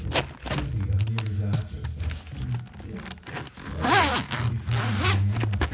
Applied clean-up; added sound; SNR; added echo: none; Zipper (clothing); 2 dB; reverberation time 0.6 s.